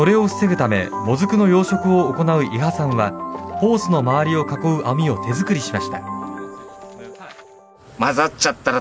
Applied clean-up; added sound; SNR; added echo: none; none; none; none.